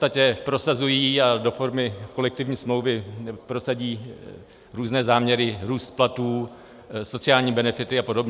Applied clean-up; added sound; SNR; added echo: none; none; none; none.